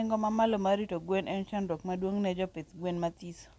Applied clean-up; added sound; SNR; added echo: none; none; none; none.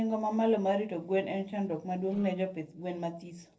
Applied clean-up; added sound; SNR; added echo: neural separator model SepFormer DNS4.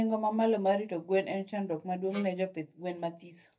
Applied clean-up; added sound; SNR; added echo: neural mask model DeepFilterNet 3.